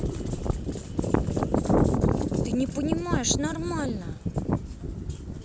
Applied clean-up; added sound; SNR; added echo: none; none; none; none.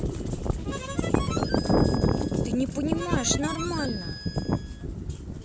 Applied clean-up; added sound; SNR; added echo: none; Harmonica; 13 dB; none.